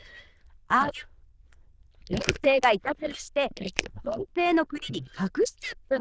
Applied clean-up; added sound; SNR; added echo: neural diffusion model UNIVERSE++.